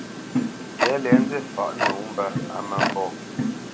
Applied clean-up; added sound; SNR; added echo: none; Tick-tock; -4 dB; none.